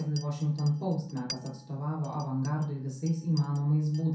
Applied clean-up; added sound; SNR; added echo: none; Chink, clink; 19 dB; reverberation time 0.5 s.